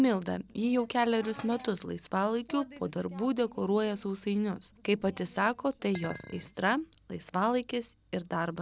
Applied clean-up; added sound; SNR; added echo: none; Chink, clink; 16 dB; none.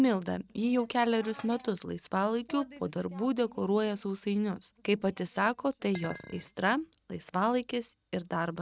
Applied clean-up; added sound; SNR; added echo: neural mask model RNNoise.